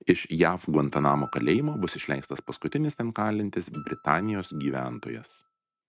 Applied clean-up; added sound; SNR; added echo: neural mask model RNNoise.